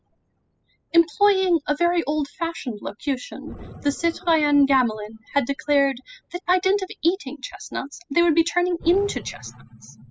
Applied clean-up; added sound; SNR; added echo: classical method spectral subtraction.